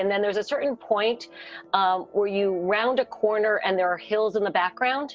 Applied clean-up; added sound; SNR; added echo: none; none; none; none.